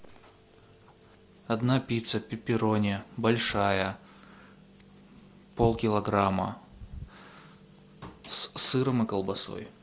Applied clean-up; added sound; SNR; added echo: none; none; none; none.